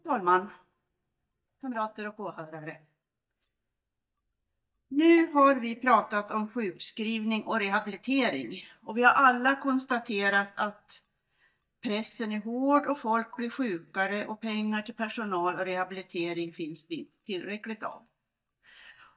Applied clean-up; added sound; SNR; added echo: neural mask model DeepFilterNet 3.